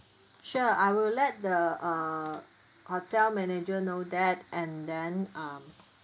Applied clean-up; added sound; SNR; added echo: none; none; none; none.